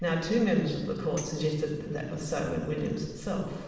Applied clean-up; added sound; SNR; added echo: none; Tambourine; 19 dB; reverberation time 1.2 s.